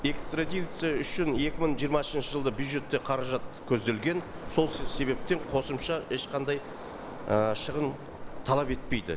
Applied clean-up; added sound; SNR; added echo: none; Waves, surf; 6 dB; none.